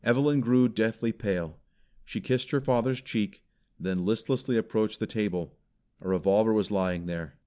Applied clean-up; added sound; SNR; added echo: none; none; none; none.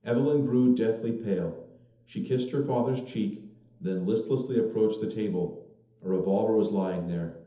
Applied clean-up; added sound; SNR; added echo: none; none; none; reverberation time 0.8 s.